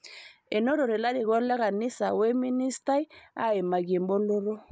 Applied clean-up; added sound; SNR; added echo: none; none; none; none.